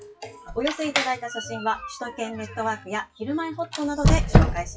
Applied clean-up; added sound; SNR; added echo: classical method WPE with log-MMSE.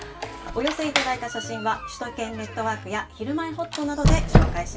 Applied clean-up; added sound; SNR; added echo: none; Squeak; -3 dB; reverberation time 0.2 s.